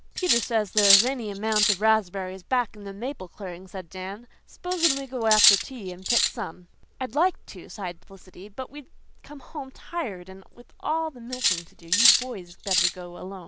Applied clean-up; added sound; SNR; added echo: none; Cutlery, silverware; -5 dB; none.